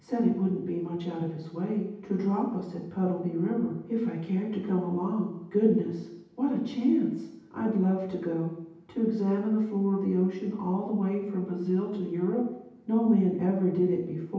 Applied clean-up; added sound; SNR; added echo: none; none; none; reverberation time 0.9 s.